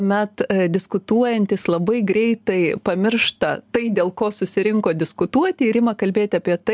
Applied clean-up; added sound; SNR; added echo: none; none; none; none.